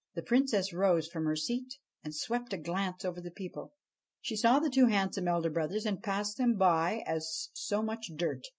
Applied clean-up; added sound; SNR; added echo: none; none; none; none.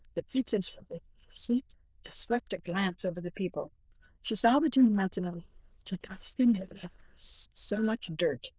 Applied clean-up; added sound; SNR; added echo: neural diffusion model UNIVERSE++.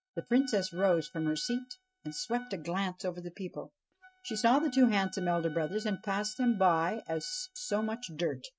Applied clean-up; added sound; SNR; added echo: neural mask model RNNoise.